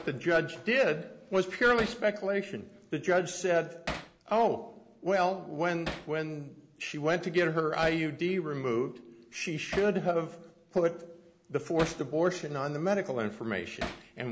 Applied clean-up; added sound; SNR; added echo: none; Hammer; 16 dB; none.